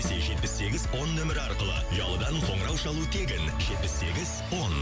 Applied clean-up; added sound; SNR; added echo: none; Snare drum; 17 dB; none.